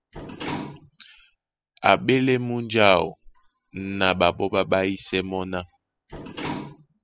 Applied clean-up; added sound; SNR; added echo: classical method spectral subtraction.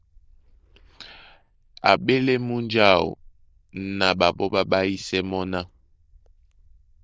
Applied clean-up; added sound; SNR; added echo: neural diffusion model UNIVERSE++.